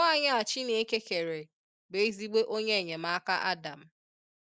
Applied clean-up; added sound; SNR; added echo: none; none; none; none.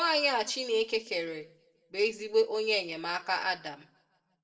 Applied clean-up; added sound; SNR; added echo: none; none; none; reverberation time 0.6 s.